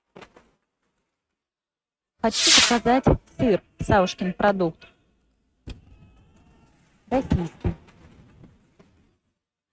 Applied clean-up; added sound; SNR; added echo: neural mask model RNNoise.